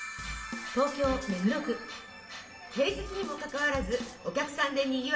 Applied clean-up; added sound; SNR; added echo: none; Drum kit; 12 dB; reverberation time 0.7 s.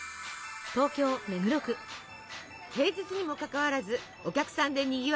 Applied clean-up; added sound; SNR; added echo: none; none; none; none.